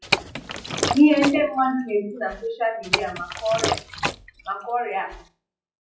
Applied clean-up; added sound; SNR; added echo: classical method WPE with log-MMSE.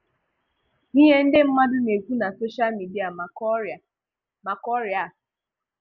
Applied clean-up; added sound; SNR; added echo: none; none; none; none.